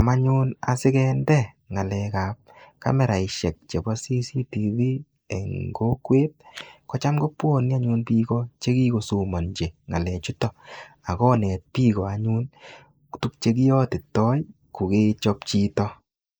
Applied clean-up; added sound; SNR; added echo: neural mask model Resemble Enhance denoiser.